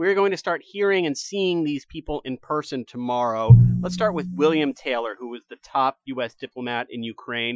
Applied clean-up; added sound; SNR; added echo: classical method Wiener filter.